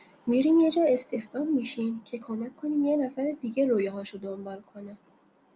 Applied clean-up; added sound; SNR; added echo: none; none; none; none.